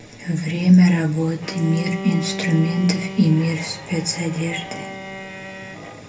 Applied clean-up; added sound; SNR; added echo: none; Bowed string instrument; 12 dB; reverberation time 0.3 s.